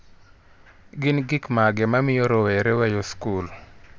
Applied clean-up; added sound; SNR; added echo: none; none; none; none.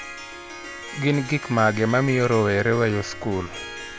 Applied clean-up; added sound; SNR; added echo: none; Harp; 13 dB; none.